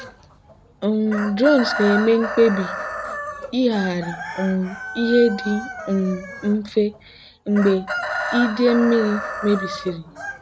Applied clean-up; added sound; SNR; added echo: none; Chicken, rooster; 8 dB; none.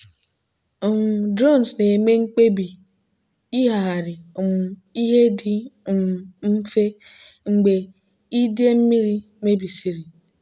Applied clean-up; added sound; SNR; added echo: none; none; none; none.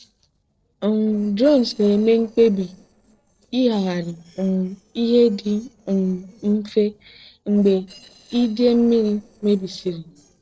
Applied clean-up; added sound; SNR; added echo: neural separator model SepFormer DNS4.